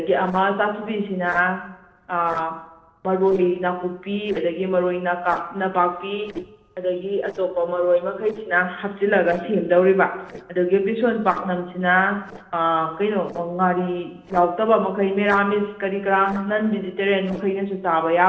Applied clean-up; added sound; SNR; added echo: neural separator model SepFormer DNS4.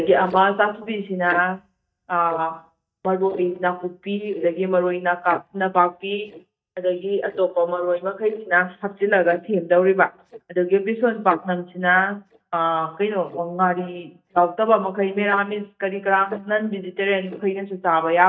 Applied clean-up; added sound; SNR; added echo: neural mask model DeepFilterNet 3.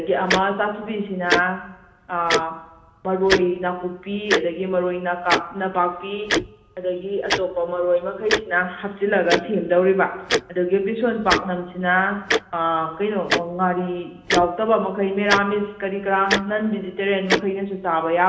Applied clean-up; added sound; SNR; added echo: none; Tick-tock; 6 dB; reverberation time 1.0 s.